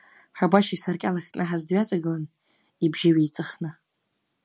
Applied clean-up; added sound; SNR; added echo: none; none; none; none.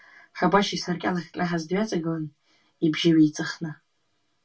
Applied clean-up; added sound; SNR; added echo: none; none; none; reverberation time 0.2 s.